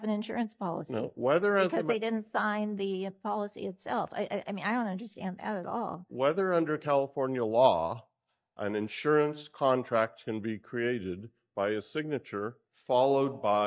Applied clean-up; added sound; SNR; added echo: neural mask model DeepFilterNet 3.